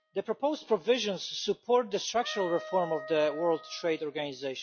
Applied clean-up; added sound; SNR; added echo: classical method log-MMSE.